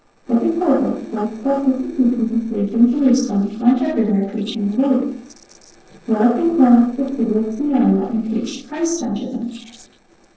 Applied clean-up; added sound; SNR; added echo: neural separator model SepFormer DNS4.